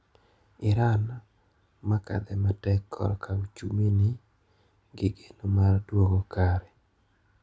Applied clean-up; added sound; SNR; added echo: none; none; none; none.